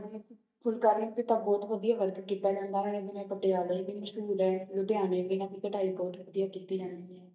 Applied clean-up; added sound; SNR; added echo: neural mask model DeepFilterNet 3.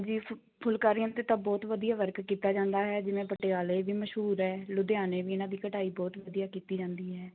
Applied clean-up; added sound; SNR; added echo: none; none; none; none.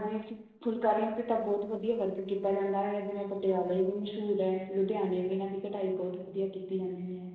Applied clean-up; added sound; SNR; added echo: neural separator model SepFormer DNS4.